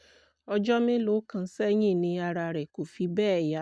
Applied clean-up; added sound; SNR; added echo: none; none; none; none.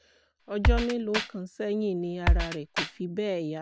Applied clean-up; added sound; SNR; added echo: none; Drum kit; -4 dB; none.